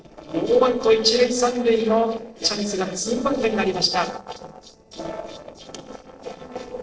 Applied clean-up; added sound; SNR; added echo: neural separator model SepFormer DNS4.